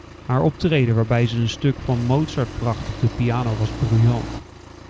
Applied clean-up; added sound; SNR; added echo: none; Accelerating, revving, vroom; 13 dB; none.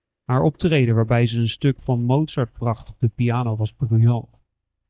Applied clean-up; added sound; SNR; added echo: neural mask model DeepFilterNet 3.